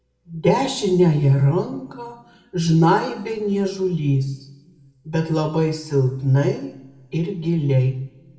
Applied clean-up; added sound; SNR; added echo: none; none; none; reverberation time 0.9 s.